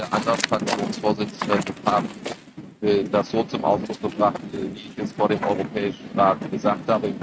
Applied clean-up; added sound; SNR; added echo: neural mask model RNNoise.